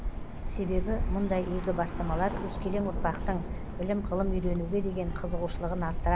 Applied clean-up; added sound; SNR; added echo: none; Bird; 1 dB; none.